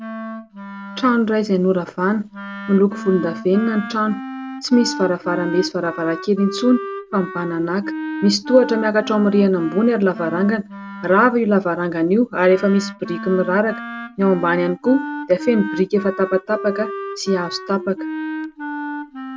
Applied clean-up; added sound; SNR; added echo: none; Wind instrument, woodwind instrument; 11 dB; none.